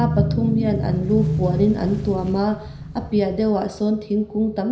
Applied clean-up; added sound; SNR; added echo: none; Fire; 20 dB; reverberation time 0.5 s.